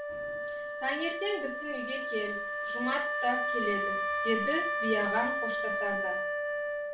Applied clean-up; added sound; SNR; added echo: none; Wind instrument, woodwind instrument; -2 dB; reverberation time 0.4 s.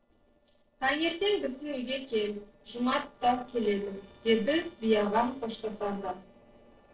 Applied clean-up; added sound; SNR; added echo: neural separator model SepFormer DNS4.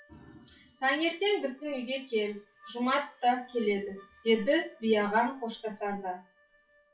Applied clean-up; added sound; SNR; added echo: classical method WPE with log-MMSE.